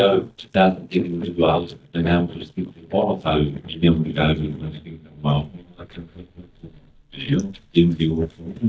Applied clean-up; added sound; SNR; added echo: neural mask model DeepFilterNet 3.